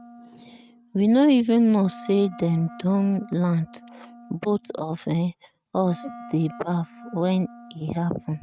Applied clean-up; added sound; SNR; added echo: neural mask model RNNoise.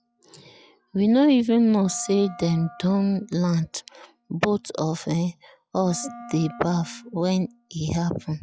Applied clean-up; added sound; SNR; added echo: classical method log-MMSE.